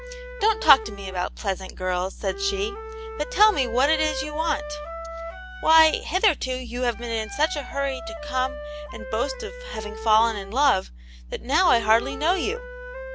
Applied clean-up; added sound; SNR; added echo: none; Wind instrument, woodwind instrument; 12 dB; none.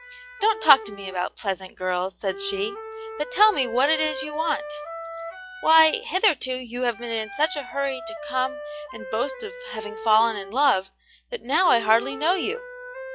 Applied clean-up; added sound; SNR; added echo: classical method log-MMSE.